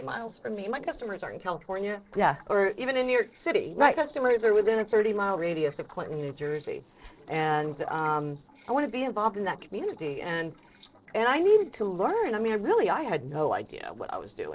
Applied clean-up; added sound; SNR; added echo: neural separator model SepFormer DNS4.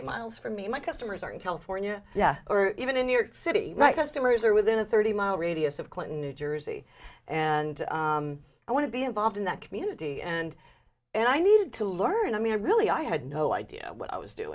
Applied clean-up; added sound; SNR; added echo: none; none; none; none.